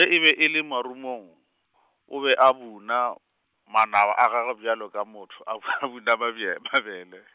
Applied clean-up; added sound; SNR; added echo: none; none; none; none.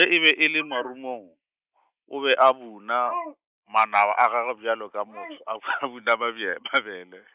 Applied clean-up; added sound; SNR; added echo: neural mask model Resemble Enhance denoiser.